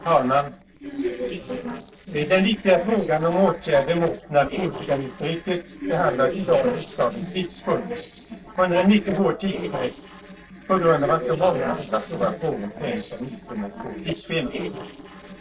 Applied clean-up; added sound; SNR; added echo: neural separator model SepFormer DNS4.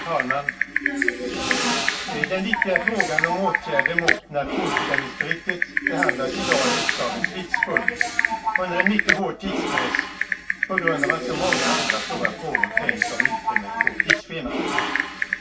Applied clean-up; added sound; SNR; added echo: none; Typing; -5 dB; reverberation time 0.2 s.